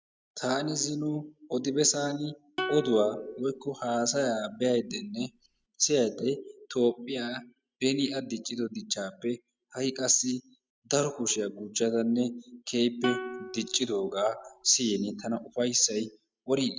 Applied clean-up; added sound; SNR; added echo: none; Plucked string instrument; 12 dB; none.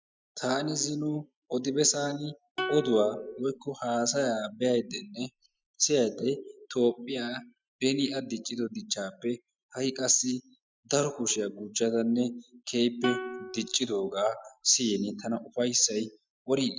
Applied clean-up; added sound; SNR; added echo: classical method Wiener filter.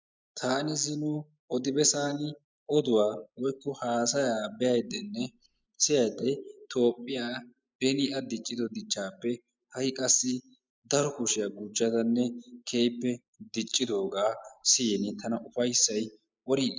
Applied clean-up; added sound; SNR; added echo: neural mask model Resemble Enhance denoiser.